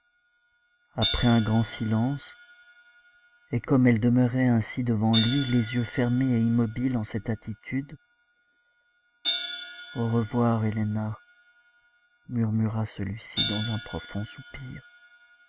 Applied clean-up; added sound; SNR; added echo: none; Hi-hat; 10 dB; none.